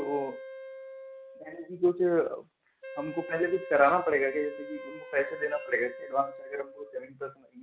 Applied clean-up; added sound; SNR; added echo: none; Wind instrument, woodwind instrument; 13 dB; none.